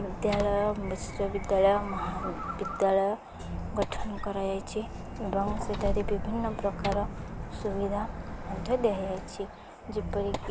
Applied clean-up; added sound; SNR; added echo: none; Squeak; 5 dB; none.